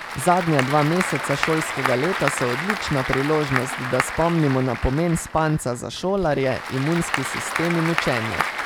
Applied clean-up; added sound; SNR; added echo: none; Applause / Crowd; 5 dB; none.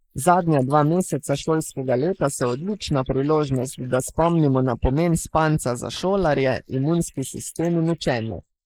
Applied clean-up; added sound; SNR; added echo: neural mask model Resemble Enhance denoiser.